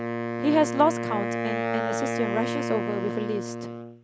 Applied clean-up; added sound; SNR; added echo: none; Wind instrument, woodwind instrument; 1 dB; none.